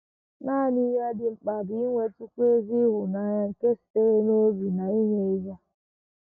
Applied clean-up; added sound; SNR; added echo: none; none; none; none.